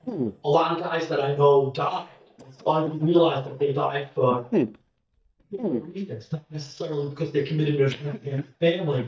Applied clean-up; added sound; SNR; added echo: neural mask model DeepFilterNet 3.